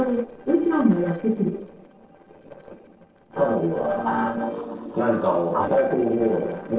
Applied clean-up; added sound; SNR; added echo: neural separator model SepFormer DNS4.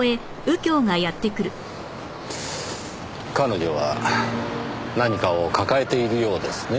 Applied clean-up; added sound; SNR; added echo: none; none; none; none.